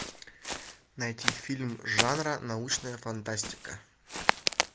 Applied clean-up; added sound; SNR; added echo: none; Walk, footsteps; 0 dB; none.